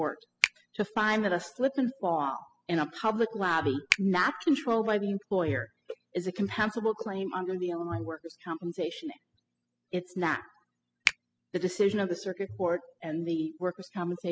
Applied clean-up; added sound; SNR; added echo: classical method spectral subtraction.